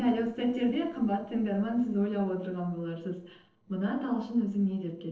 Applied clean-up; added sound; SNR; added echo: neural separator model SepFormer DNS4.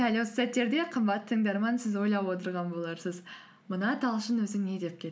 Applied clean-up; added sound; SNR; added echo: none; none; none; none.